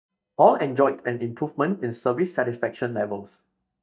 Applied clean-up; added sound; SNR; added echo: neural mask model DeepFilterNet 3.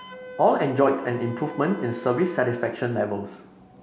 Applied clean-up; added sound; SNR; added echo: none; Wind instrument, woodwind instrument; 16 dB; none.